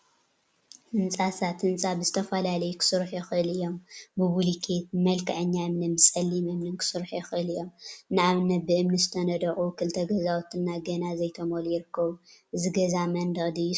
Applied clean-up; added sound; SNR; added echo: none; none; none; none.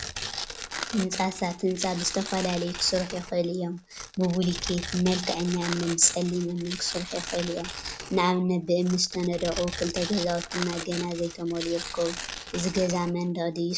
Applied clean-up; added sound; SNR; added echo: none; Tearing; 10 dB; none.